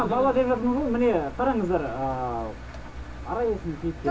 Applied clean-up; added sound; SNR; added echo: none; Engine; 12 dB; reverberation time 0.2 s.